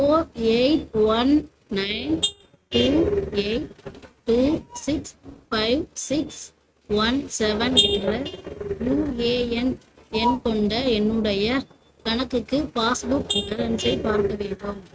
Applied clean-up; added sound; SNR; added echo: neural mask model RNNoise.